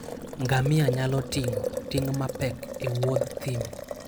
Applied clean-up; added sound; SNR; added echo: none; Boiling; 5 dB; none.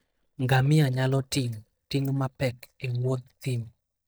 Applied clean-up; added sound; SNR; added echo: neural mask model DeepFilterNet 3.